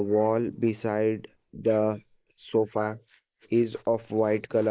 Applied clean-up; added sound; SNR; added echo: neural mask model Resemble Enhance denoiser.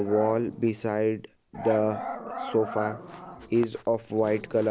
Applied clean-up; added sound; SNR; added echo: none; Growling; 11 dB; none.